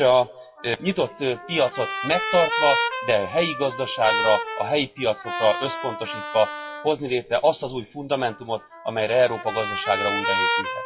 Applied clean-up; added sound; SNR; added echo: classical method WPE with log-MMSE.